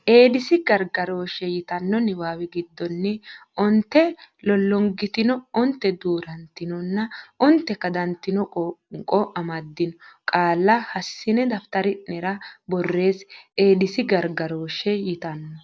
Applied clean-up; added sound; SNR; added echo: none; none; none; none.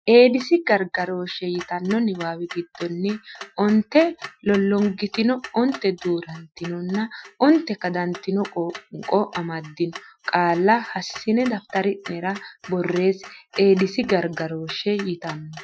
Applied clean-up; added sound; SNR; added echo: classical method Wiener filter.